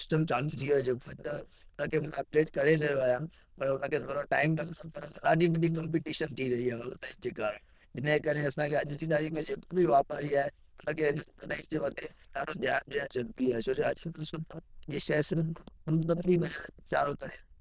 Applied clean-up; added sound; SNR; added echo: neural diffusion model UNIVERSE++.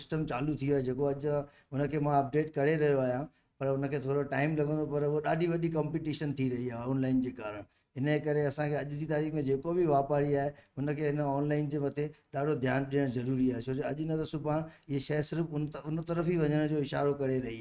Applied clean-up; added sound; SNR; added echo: neural mask model RNNoise.